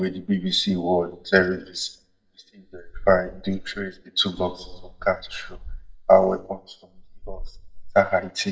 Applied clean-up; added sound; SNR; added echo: neural mask model DeepFilterNet 3.